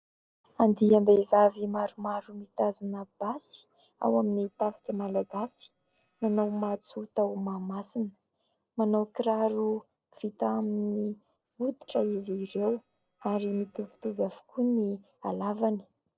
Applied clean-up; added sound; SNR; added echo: neural separator model SepFormer DNS4.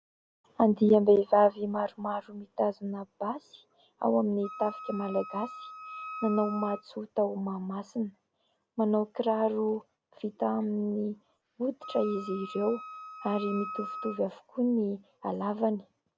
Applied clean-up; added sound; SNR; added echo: none; Wind instrument, woodwind instrument; 12 dB; none.